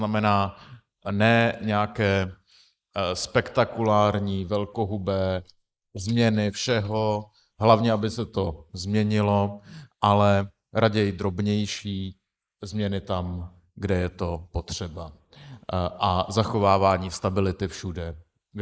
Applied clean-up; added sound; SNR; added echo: neural mask model Resemble Enhance denoiser.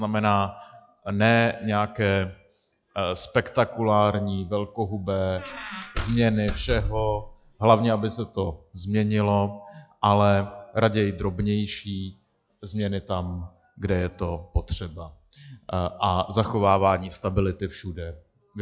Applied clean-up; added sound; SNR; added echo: classical method log-MMSE.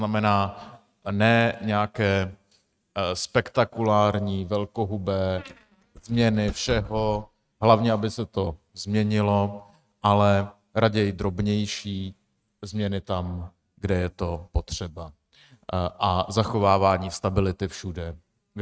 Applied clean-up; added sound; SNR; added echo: neural mask model RNNoise.